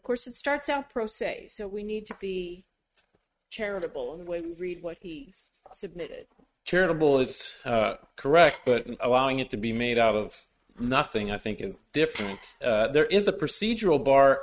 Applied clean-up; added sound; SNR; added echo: neural mask model RNNoise.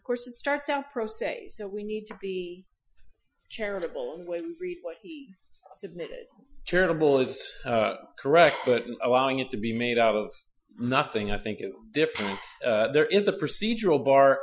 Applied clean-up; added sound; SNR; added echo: classical method Wiener filter.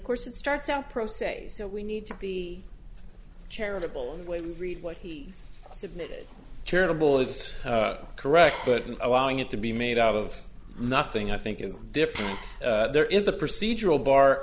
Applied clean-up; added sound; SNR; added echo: none; Liquid; 17 dB; none.